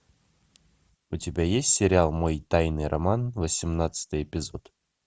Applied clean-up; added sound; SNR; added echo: none; none; none; none.